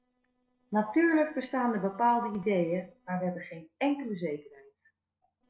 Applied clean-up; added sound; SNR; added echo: neural separator model SepFormer DNS4.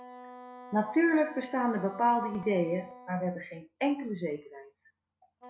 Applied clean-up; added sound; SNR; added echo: none; Wind instrument, woodwind instrument; 19 dB; none.